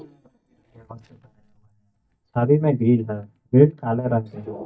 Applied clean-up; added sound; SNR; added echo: neural mask model DeepFilterNet 3.